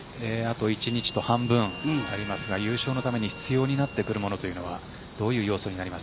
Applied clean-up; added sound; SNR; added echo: none; Harmonica + Harmonica; 14 dB; none.